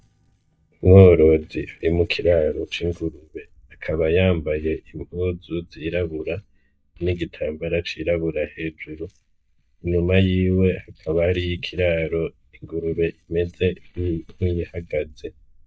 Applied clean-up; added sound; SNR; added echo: neural mask model DeepFilterNet 3.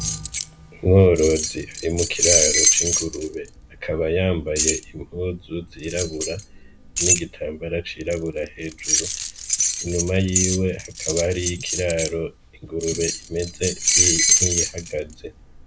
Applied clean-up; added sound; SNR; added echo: none; Keys jangling; 0 dB; none.